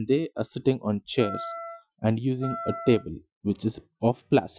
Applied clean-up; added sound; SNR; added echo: classical method Wiener filter.